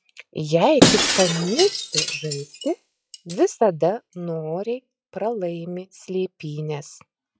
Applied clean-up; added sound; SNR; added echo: classical method log-MMSE.